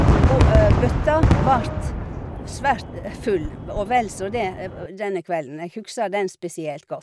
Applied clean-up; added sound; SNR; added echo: none; Fireworks; -3 dB; none.